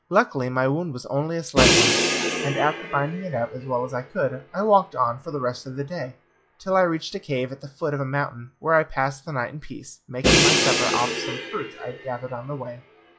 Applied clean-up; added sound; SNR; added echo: classical method log-MMSE.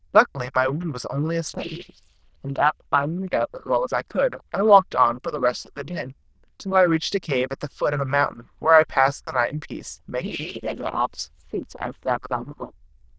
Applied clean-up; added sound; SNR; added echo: neural diffusion model UNIVERSE++.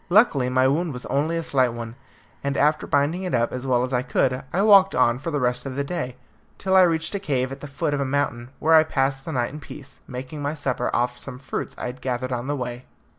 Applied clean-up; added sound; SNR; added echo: none; none; none; none.